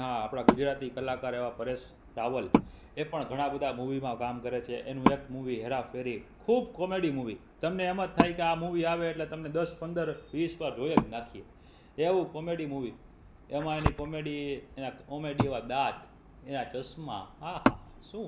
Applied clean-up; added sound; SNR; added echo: none; Wood; 3 dB; none.